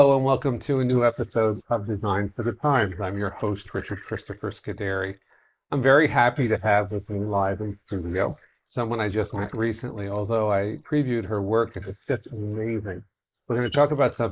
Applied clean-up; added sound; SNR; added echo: neural mask model Resemble Enhance denoiser.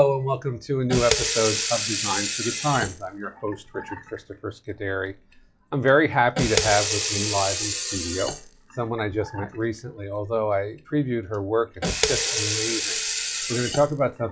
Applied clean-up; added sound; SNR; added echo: classical method log-MMSE.